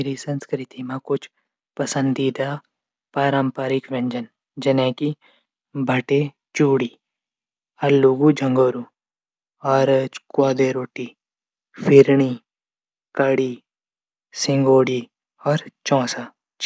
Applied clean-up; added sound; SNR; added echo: none; none; none; none.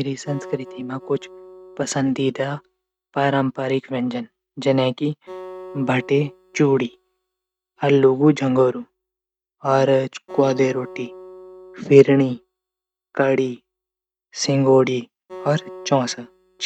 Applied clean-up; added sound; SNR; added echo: neural mask model RNNoise.